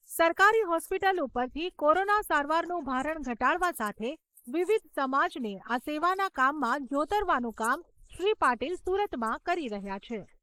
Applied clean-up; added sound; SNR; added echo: neural mask model Resemble Enhance denoiser.